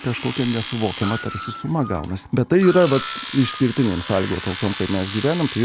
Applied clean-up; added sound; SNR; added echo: none; Domestic sounds, home sounds + Screech; 10 dB; none.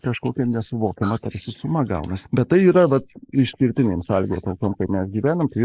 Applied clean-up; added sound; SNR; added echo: neural mask model Resemble Enhance denoiser.